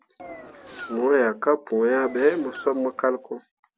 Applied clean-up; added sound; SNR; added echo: none; Fireworks + Engine; 17 dB; none.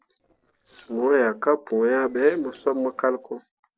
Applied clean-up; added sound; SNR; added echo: neural separator model SepFormer DNS4.